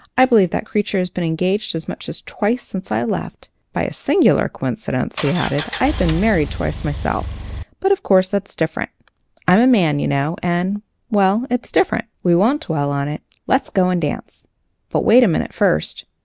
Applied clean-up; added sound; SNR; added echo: none; Engine; 7 dB; none.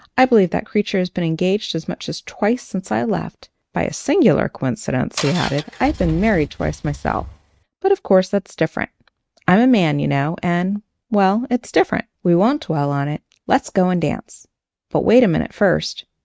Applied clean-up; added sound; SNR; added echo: neural mask model RNNoise.